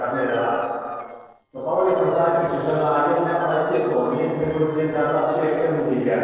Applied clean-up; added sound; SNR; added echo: neural separator model SepFormer DNS4.